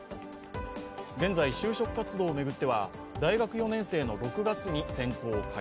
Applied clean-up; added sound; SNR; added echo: none; none; none; none.